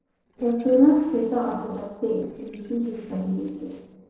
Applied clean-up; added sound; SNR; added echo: neural separator model SepFormer DNS4.